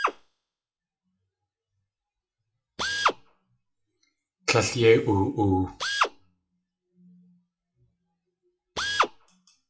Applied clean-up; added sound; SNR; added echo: classical method WPE with log-MMSE.